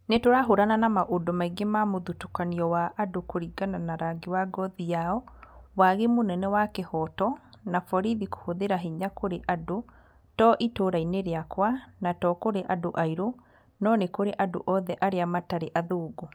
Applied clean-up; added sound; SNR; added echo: none; none; none; none.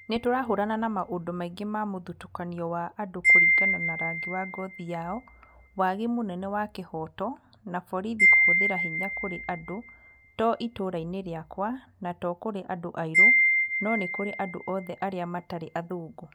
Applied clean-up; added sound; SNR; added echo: none; Wind chime; -3 dB; none.